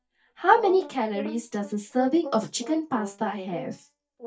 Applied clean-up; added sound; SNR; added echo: neural mask model DeepFilterNet 3.